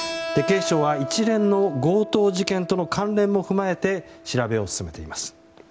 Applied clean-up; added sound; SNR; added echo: none; Keyboard (musical); 11 dB; none.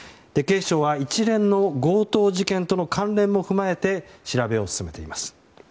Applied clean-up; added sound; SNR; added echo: none; none; none; none.